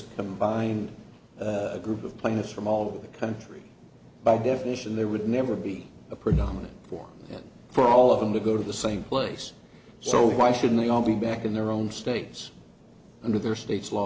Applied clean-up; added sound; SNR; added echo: none; none; none; none.